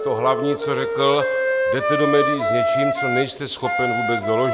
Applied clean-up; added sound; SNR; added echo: none; Wind instrument, woodwind instrument; -1 dB; none.